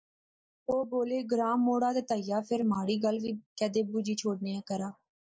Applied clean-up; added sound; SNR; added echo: neural mask model Resemble Enhance denoiser.